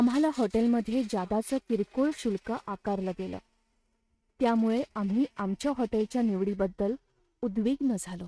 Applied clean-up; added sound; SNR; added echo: neural mask model RNNoise.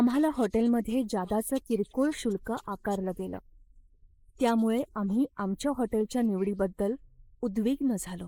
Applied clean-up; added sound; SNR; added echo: neural mask model Resemble Enhance denoiser.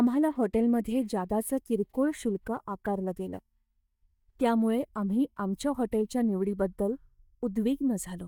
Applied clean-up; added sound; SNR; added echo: neural mask model DeepFilterNet 3.